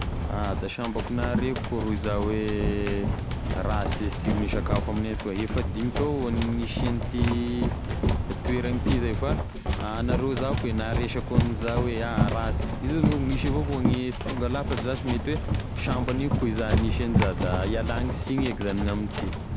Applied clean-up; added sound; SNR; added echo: none; Run + Walk, footsteps; -2 dB; none.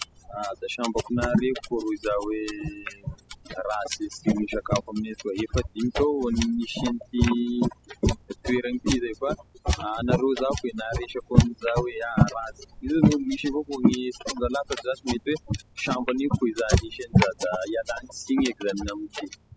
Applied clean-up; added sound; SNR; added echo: classical method spectral subtraction.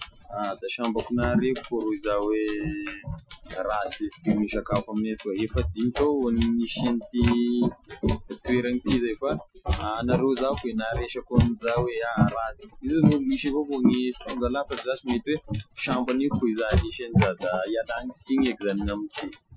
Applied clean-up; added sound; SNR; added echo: classical method Wiener filter.